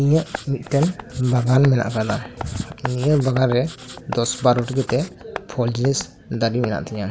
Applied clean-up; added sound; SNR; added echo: none; Writing + Tap; 15 dB; none.